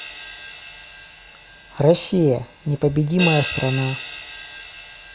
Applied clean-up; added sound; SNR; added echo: none; Crash cymbal; 10 dB; none.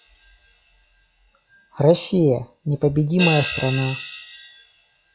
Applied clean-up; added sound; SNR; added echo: classical method log-MMSE.